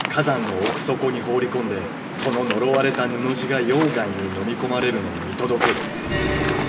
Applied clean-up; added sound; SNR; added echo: none; Waves, surf; 5 dB; reverberation time 1.9 s.